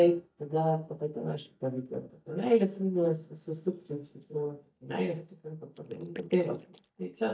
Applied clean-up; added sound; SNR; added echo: neural mask model DeepFilterNet 3.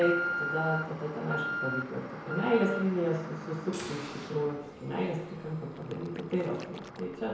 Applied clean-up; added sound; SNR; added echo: none; Alarm; 6 dB; reverberation time 0.9 s.